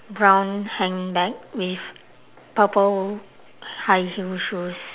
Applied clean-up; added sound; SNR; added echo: none; none; none; none.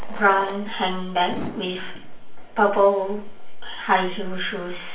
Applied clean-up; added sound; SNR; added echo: none; Fireworks; 18 dB; reverberation time 0.4 s.